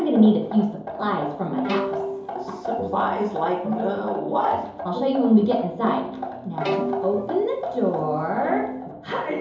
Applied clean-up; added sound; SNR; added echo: none; Bowed string instrument; 9 dB; reverberation time 2.8 s.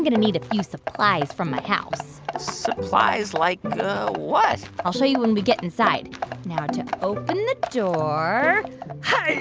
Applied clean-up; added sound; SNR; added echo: none; none; none; none.